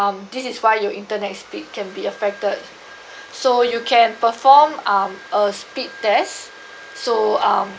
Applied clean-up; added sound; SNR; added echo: none; none; none; none.